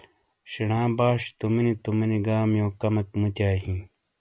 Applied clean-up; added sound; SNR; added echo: none; none; none; none.